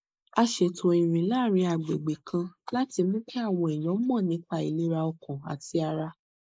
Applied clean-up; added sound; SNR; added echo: neural mask model Resemble Enhance denoiser.